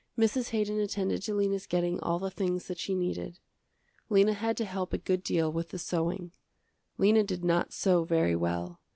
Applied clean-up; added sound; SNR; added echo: none; none; none; none.